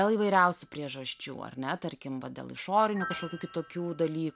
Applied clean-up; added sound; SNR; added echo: none; Piano; 17 dB; none.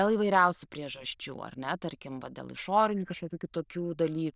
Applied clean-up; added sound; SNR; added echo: neural diffusion model UNIVERSE++.